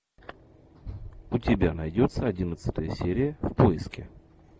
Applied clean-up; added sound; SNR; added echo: none; none; none; none.